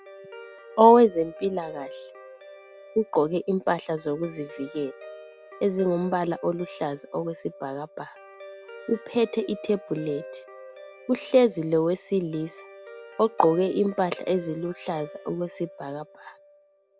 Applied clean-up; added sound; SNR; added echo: none; Guitar; 18 dB; none.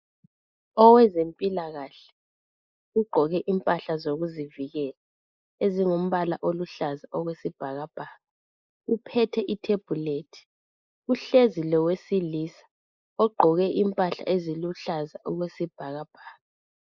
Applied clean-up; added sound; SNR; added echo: neural mask model Resemble Enhance denoiser.